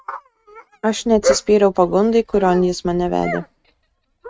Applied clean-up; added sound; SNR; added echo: neural mask model RNNoise.